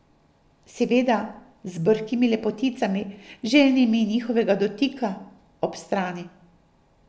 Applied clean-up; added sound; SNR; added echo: none; none; none; none.